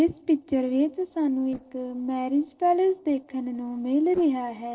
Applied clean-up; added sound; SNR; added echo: neural separator model SepFormer DNS4.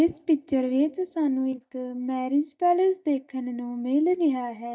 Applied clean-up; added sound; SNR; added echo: neural mask model DeepFilterNet 3.